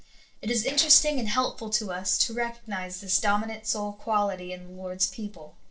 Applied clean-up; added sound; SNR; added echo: neural separator model SepFormer DNS4.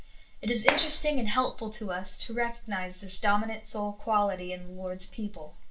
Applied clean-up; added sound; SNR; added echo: none; Clapping; 5 dB; reverberation time 0.2 s.